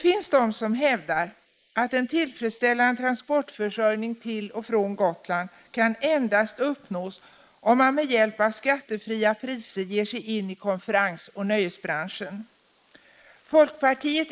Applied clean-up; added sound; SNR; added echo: neural mask model Resemble Enhance denoiser.